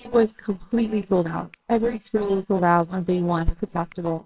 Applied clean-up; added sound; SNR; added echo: neural separator model SepFormer WHAMR!.